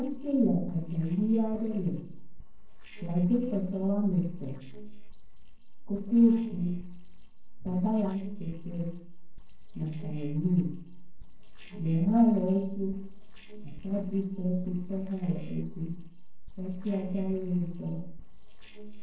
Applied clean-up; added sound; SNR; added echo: neural separator model SepFormer DNS4.